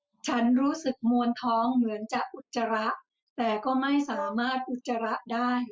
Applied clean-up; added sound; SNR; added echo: classical method spectral subtraction.